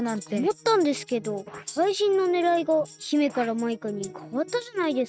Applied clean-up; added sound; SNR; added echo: neural mask model RNNoise.